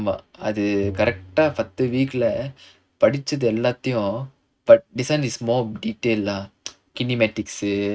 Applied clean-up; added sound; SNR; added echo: neural mask model RNNoise.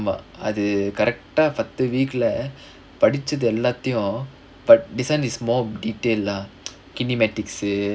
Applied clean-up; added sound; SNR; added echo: none; none; none; none.